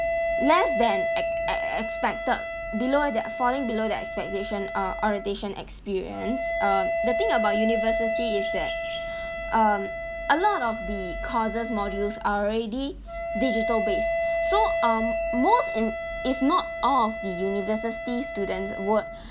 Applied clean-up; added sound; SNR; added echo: none; Wind instrument, woodwind instrument; 2 dB; none.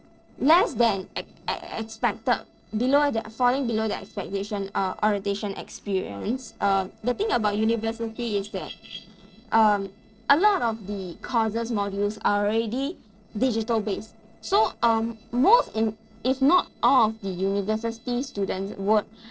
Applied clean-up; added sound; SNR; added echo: neural separator model SepFormer DNS4.